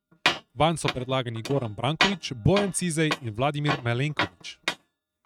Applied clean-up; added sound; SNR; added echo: neural mask model RNNoise.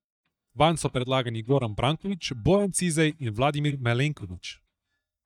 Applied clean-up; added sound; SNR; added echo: neural mask model DeepFilterNet 3.